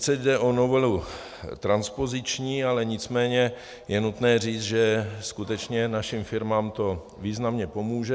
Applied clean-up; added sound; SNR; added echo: none; none; none; none.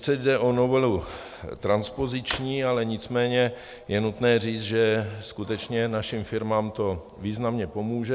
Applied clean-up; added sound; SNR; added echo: none; Drawer open or close; 18 dB; none.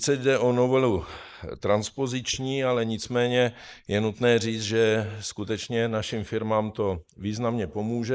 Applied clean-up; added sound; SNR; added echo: neural mask model Resemble Enhance denoiser.